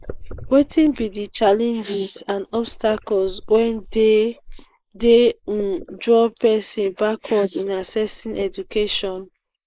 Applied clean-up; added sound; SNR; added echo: neural mask model Resemble Enhance denoiser.